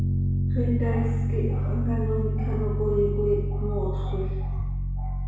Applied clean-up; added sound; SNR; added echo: none; Piano; -5 dB; reverberation time 1.1 s.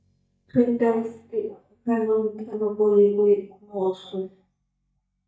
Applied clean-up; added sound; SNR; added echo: neural mask model DeepFilterNet 3.